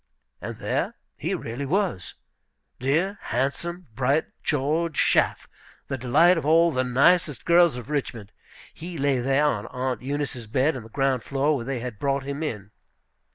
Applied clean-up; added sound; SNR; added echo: none; none; none; none.